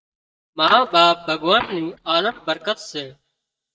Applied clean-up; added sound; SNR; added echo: neural mask model DeepFilterNet 3.